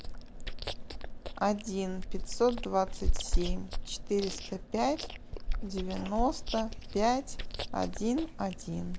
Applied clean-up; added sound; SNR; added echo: none; Chewing, mastication; 0 dB; none.